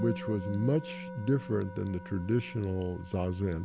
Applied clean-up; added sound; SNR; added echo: none; Musical instrument; 11 dB; none.